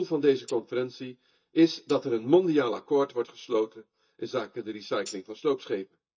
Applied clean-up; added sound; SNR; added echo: neural mask model DeepFilterNet 3.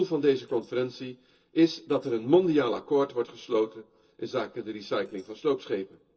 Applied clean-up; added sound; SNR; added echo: neural separator model SepFormer DNS4.